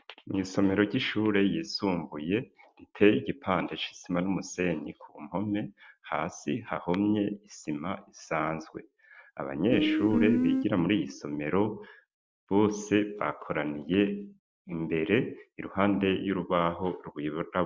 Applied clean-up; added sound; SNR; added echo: none; Guitar; -2 dB; none.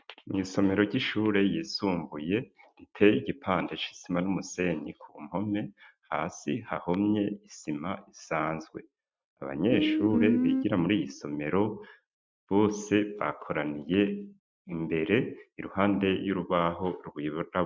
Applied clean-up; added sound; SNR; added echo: neural mask model RNNoise.